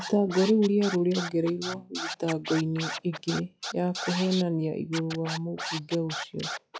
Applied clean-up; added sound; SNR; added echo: classical method log-MMSE.